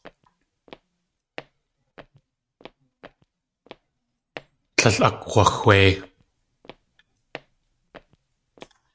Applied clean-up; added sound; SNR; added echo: neural mask model RNNoise.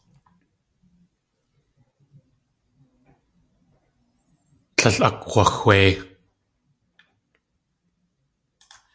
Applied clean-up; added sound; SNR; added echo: none; none; none; none.